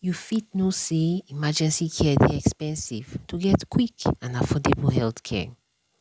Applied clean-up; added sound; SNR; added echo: none; none; none; none.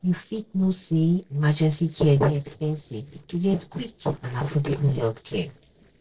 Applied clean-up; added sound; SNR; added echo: neural separator model SepFormer DNS4.